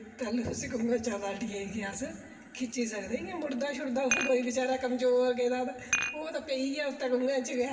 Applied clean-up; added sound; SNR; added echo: none; Dishes, pots, and pans; 5 dB; reverberation time 2.6 s.